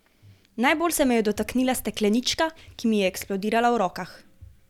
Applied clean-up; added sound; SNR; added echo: none; none; none; none.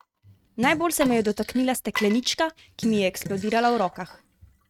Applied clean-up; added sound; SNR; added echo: neural mask model RNNoise.